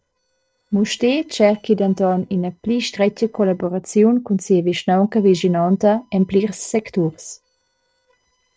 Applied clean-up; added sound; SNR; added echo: neural separator model SepFormer DNS4.